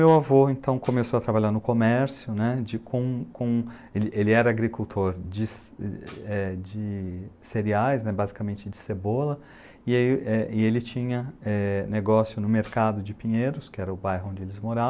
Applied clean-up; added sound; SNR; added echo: none; Tambourine; 16 dB; none.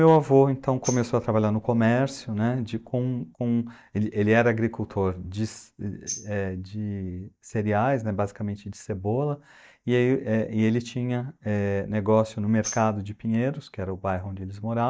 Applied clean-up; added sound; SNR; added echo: neural mask model DeepFilterNet 3.